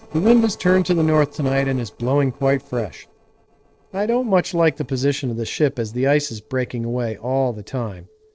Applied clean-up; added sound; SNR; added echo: neural separator model SepFormer DNS4.